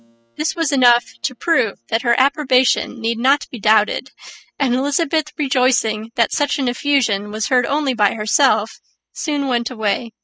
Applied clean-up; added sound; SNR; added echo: classical method spectral subtraction.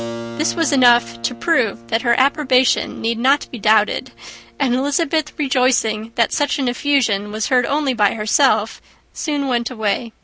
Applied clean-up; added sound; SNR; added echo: none; Keyboard (musical); 18 dB; none.